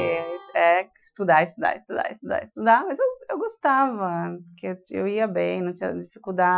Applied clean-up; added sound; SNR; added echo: classical method Wiener filter.